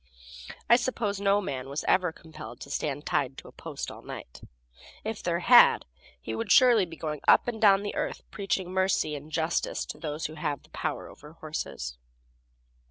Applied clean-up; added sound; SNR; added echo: none; none; none; none.